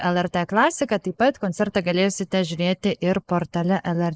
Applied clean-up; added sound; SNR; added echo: neural mask model Resemble Enhance denoiser.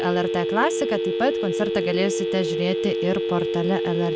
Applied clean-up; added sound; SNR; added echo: none; Telephone; -1 dB; none.